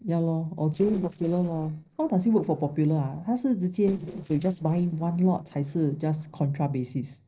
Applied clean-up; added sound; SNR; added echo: neural separator model SepFormer DNS4.